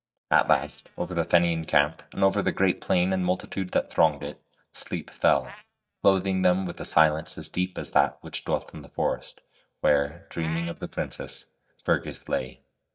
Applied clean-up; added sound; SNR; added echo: neural mask model DeepFilterNet 3.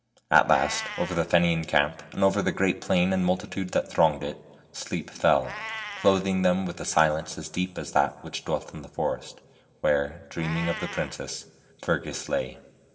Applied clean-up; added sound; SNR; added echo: none; Meow; 17 dB; reverberation time 1.5 s.